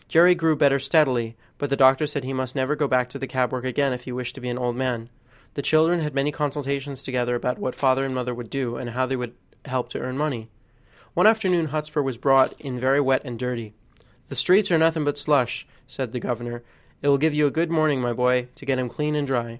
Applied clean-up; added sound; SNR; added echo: none; Shatter; 18 dB; none.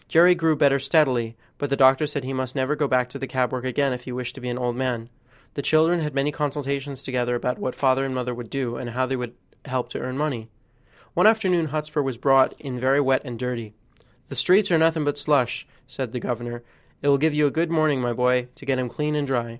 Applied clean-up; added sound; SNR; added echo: neural separator model SepFormer DNS4.